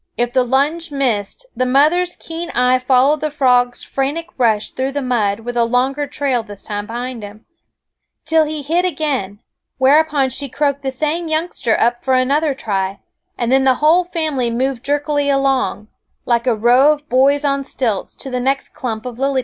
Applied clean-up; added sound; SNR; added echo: none; none; none; none.